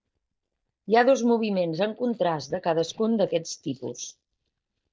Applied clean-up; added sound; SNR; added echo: neural mask model DeepFilterNet 3.